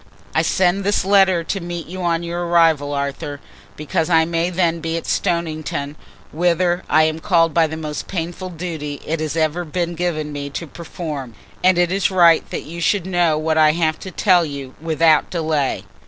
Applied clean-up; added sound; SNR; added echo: none; none; none; none.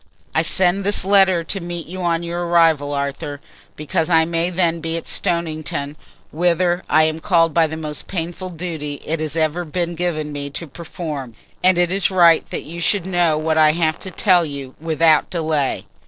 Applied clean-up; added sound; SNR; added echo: neural separator model SepFormer DNS4.